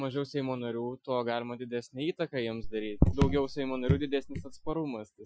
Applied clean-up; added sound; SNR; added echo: classical method Wiener filter.